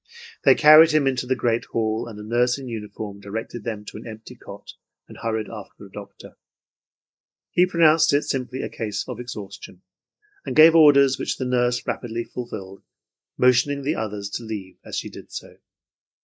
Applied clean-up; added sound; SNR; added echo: neural mask model Resemble Enhance denoiser.